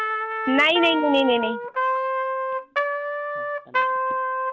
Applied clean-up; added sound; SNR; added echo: none; Trumpet; 0 dB; none.